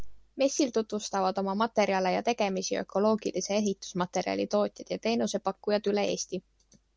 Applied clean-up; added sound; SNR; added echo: none; none; none; none.